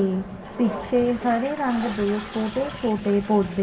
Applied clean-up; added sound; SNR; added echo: none; Toilet flush; 14 dB; reverberation time 0.2 s.